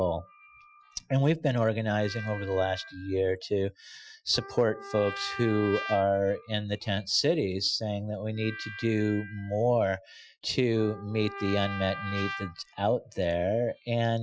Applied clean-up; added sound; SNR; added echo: classical method Wiener filter.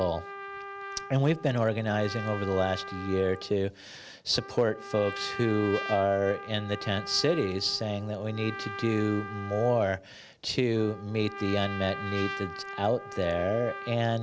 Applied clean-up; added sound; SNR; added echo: none; Trumpet; 11 dB; none.